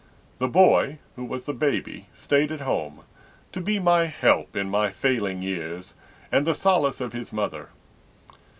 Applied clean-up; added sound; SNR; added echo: none; none; none; none.